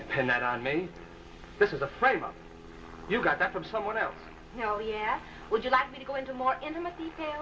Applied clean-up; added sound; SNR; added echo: none; Aircraft; 19 dB; reverberation time 0.2 s.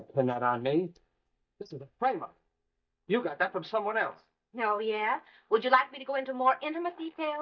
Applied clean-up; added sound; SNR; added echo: neural mask model DeepFilterNet 3.